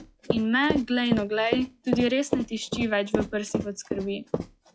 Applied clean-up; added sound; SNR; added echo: classical method log-MMSE.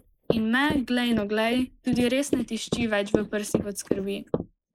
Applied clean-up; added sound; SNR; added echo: neural mask model Resemble Enhance denoiser.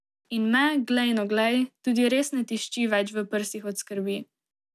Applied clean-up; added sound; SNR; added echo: none; none; none; none.